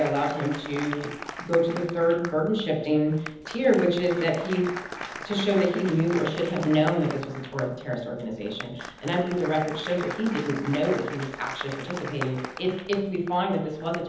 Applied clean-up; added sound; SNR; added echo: none; Applause; 12 dB; reverberation time 1.3 s.